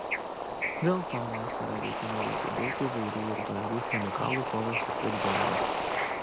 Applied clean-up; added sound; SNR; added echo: none; Bird / Ocean; -2 dB; none.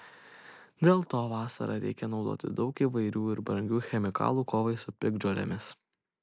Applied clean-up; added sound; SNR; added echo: none; none; none; none.